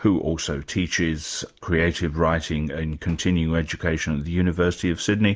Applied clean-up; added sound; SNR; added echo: none; none; none; none.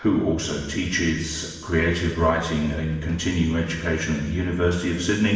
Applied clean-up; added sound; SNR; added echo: none; none; none; reverberation time 1.2 s.